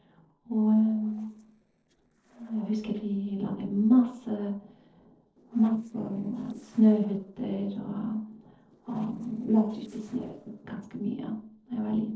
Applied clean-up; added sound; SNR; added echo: neural separator model SepFormer DNS4.